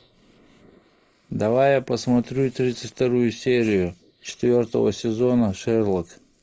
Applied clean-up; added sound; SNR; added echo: neural mask model Resemble Enhance denoiser.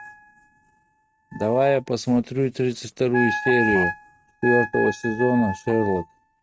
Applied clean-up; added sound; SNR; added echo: neural mask model RNNoise.